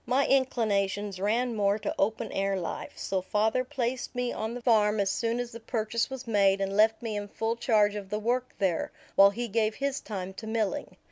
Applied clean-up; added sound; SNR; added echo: none; none; none; none.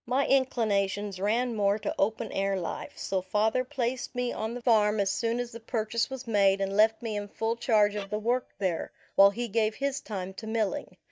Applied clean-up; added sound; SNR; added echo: neural mask model DeepFilterNet 3.